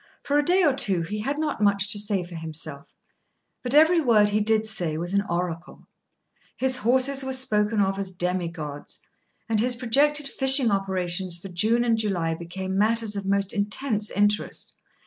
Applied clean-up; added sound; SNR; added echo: none; none; none; none.